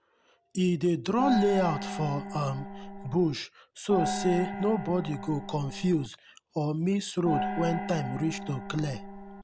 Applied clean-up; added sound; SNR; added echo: none; Gong; 6 dB; none.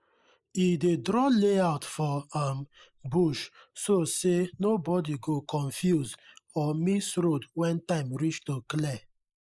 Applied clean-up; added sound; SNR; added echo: neural mask model Resemble Enhance denoiser.